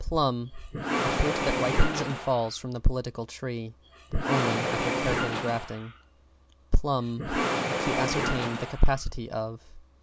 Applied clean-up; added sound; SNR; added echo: none; Engine / Mechanisms; 4 dB; none.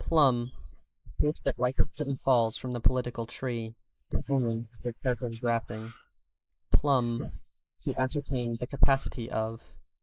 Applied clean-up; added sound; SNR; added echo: neural mask model Resemble Enhance denoiser.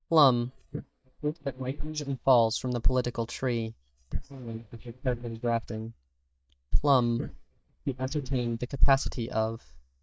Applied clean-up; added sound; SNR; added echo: neural mask model DeepFilterNet 3.